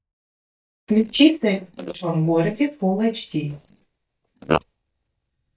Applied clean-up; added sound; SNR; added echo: neural mask model DeepFilterNet 3.